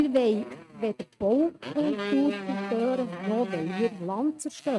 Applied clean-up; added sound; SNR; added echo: neural mask model RNNoise.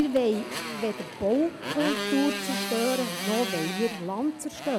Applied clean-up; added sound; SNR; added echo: none; Motorcycle; 6 dB; none.